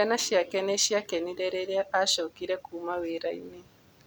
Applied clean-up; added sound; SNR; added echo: none; none; none; none.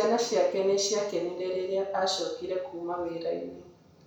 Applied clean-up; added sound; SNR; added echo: none; none; none; reverberation time 0.6 s.